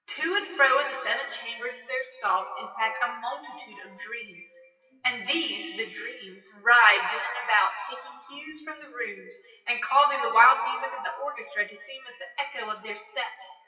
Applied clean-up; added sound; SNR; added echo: classical method WPE with log-MMSE.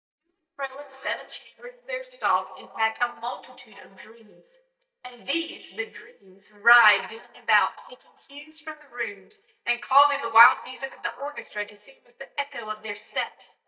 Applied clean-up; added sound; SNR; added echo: neural mask model DeepFilterNet 3.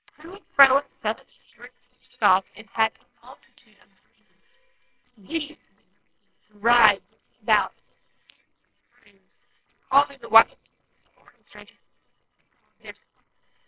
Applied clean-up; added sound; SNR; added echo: neural separator model SepFormer WHAMR!.